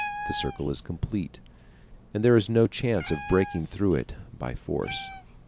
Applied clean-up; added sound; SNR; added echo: none; Meow; 13 dB; none.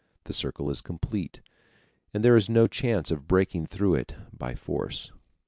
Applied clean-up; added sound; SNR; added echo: none; none; none; none.